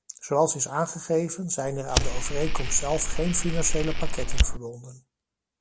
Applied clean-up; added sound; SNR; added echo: none; Fire; -5 dB; none.